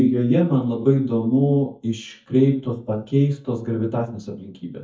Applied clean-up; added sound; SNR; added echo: neural mask model DeepFilterNet 3.